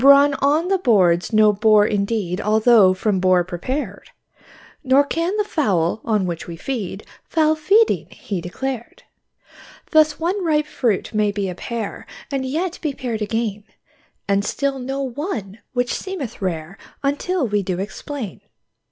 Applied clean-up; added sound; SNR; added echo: none; none; none; none.